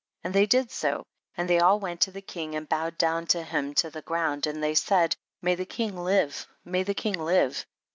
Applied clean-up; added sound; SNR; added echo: none; none; none; none.